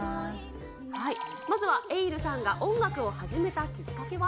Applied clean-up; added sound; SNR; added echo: none; none; none; none.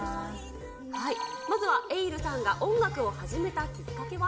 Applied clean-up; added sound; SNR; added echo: none; none; none; reverberation time 1.0 s.